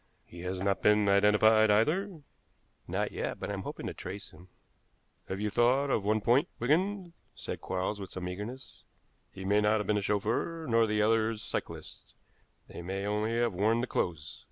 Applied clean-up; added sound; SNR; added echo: none; none; none; none.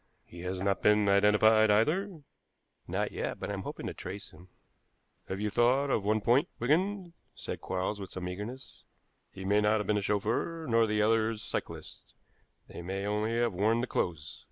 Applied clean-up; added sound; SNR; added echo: neural mask model Resemble Enhance denoiser.